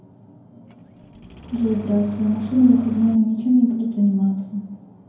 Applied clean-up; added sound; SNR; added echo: none; Engine starting; 17 dB; reverberation time 0.9 s.